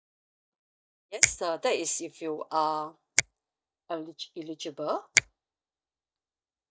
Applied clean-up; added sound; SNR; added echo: neural mask model DeepFilterNet 3.